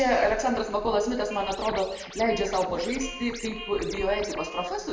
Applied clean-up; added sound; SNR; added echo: none; Scratching (performance technique); 13 dB; reverberation time 0.9 s.